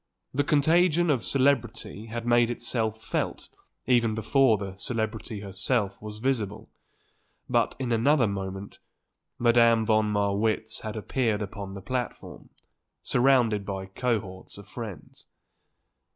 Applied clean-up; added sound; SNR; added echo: none; none; none; none.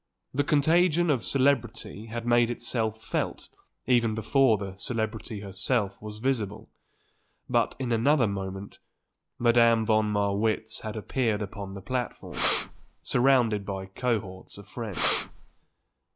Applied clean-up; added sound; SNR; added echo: none; Breathing; 0 dB; none.